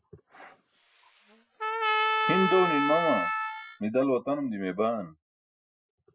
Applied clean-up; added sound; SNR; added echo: classical method Wiener filter.